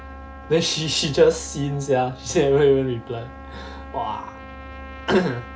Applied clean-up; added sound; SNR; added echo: none; Trumpet; 19 dB; none.